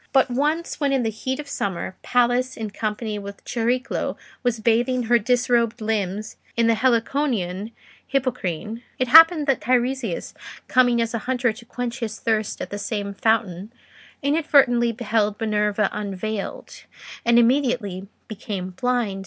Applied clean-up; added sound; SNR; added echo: none; none; none; none.